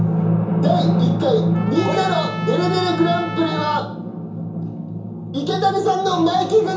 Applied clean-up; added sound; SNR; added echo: none; Trumpet; 14 dB; reverberation time 0.7 s.